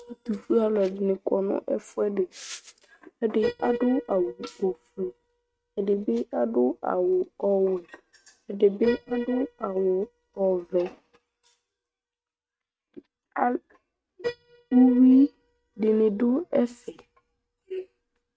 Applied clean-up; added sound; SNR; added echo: neural mask model RNNoise.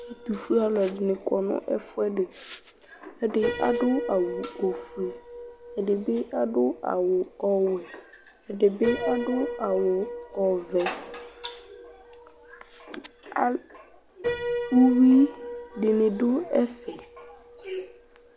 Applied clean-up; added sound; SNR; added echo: none; Piano; 10 dB; none.